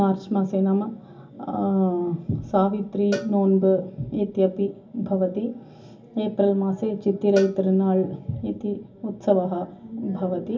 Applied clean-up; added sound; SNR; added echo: none; Cowbell; 18 dB; reverberation time 0.4 s.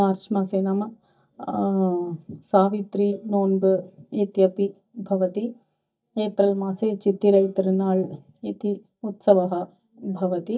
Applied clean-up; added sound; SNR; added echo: neural mask model DeepFilterNet 3.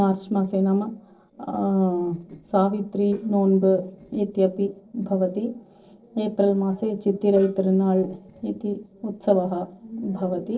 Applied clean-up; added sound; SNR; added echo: neural separator model SepFormer DNS4.